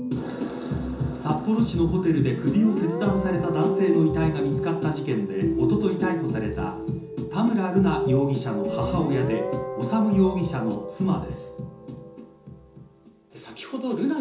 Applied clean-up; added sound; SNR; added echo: none; Guitar; 13 dB; reverberation time 0.6 s.